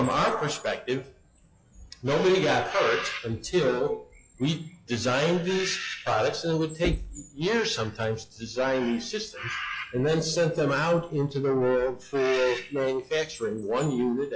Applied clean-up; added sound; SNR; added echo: classical method log-MMSE.